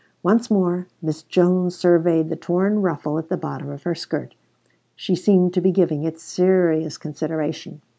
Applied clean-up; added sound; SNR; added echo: none; none; none; none.